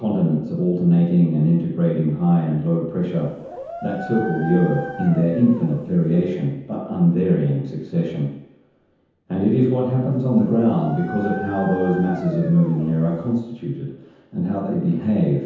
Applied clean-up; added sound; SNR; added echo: none; Dog; 13 dB; reverberation time 0.9 s.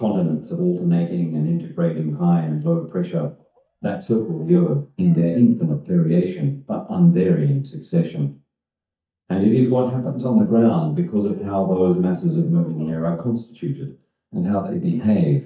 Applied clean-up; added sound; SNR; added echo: neural mask model DeepFilterNet 3.